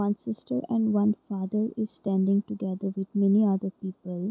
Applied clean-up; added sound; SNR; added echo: none; none; none; none.